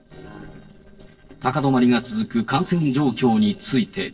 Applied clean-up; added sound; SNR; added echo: neural separator model SepFormer DNS4.